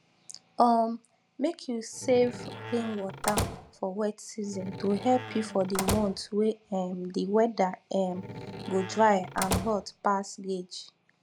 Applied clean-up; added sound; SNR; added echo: none; Slam; 7 dB; none.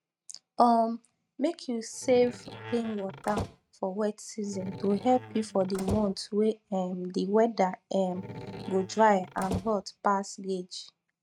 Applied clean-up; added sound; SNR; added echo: neural mask model RNNoise.